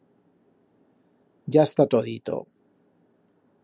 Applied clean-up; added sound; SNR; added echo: none; none; none; none.